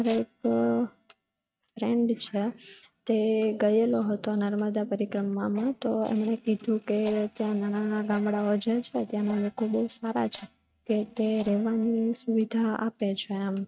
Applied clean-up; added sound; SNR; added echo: neural mask model RNNoise.